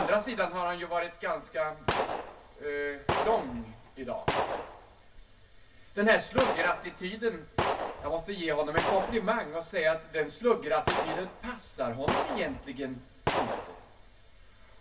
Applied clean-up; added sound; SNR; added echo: none; Gunshot, gunfire; 3 dB; reverberation time 0.2 s.